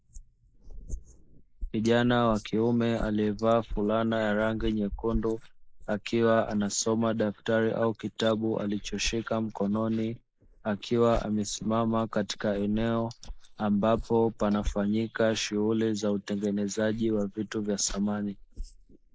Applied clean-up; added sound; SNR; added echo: neural mask model Resemble Enhance denoiser.